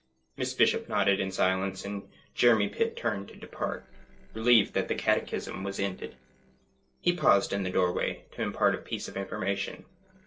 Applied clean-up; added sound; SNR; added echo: neural separator model SepFormer DNS4.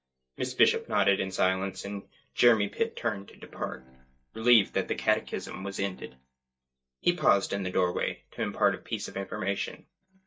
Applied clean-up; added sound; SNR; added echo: neural mask model DeepFilterNet 3.